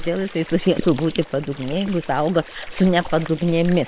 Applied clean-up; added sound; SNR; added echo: neural separator model SepFormer WHAM!.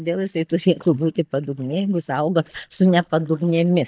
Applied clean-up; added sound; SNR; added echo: neural mask model DeepFilterNet 3.